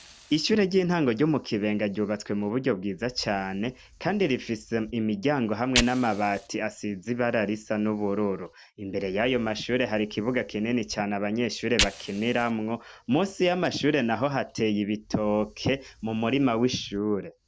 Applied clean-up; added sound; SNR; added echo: none; Fire; 14 dB; none.